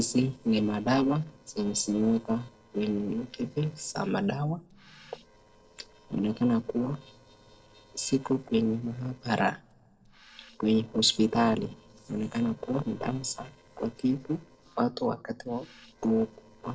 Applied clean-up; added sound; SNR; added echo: neural separator model SepFormer DNS4.